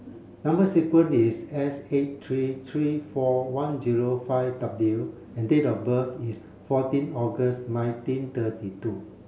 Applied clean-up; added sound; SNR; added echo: none; none; none; none.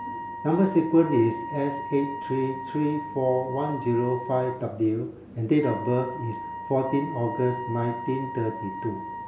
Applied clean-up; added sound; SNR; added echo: none; Wind instrument, woodwind instrument; 9 dB; none.